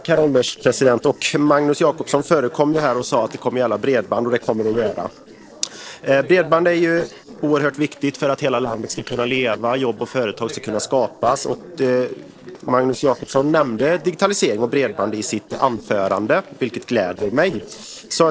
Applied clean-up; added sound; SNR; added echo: neural separator model SepFormer DNS4.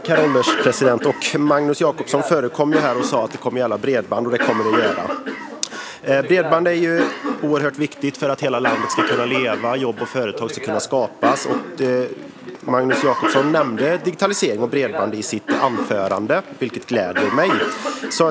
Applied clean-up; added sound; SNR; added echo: none; Cough; 6 dB; none.